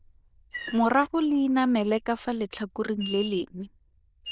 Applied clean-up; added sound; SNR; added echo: neural diffusion model UNIVERSE++.